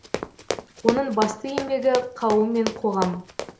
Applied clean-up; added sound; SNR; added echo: none; Run; 6 dB; none.